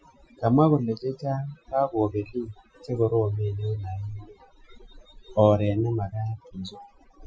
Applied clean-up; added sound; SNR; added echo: classical method Wiener filter.